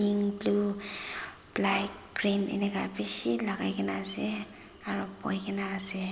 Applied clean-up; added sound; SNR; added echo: none; none; none; none.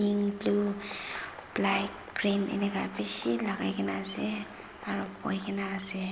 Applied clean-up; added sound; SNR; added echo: none; Applause; 16 dB; none.